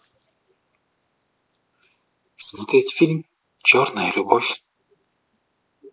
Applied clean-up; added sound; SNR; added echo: none; none; none; none.